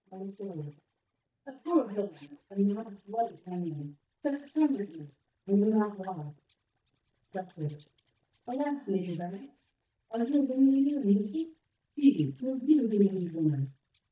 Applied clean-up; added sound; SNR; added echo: neural mask model DeepFilterNet 3.